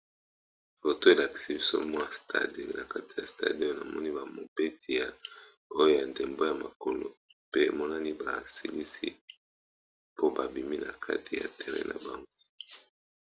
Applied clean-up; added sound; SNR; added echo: none; none; none; none.